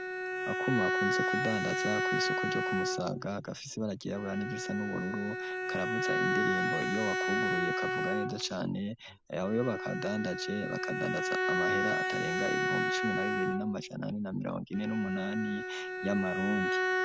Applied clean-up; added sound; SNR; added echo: none; Bowed string instrument; -2 dB; none.